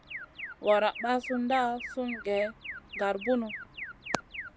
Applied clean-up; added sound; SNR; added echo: none; Alarm; 11 dB; none.